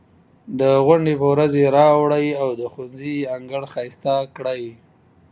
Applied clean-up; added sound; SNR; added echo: none; none; none; none.